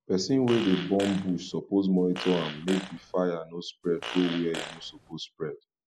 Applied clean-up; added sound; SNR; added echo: none; Fart; 12 dB; none.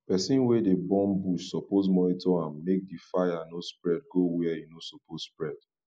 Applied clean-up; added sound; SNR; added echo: none; none; none; none.